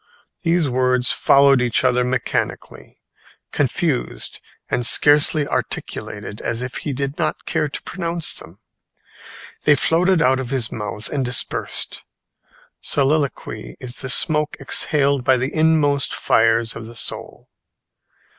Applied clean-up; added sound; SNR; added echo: none; none; none; none.